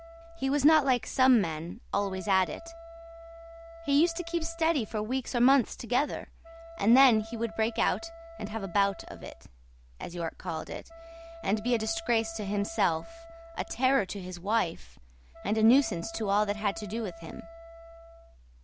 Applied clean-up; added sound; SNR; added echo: none; Wind instrument, woodwind instrument; 18 dB; none.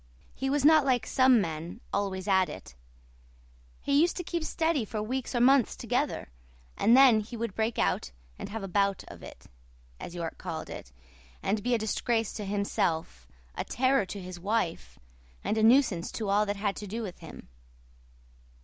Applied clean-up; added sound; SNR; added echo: none; none; none; none.